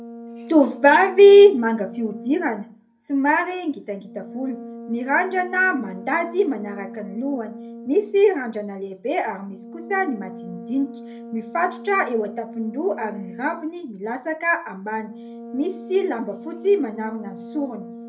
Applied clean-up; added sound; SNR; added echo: none; Brass instrument; 16 dB; reverberation time 0.3 s.